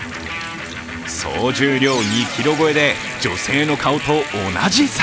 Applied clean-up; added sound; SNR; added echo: none; Sink (filling or washing) / Hands; 19 dB; none.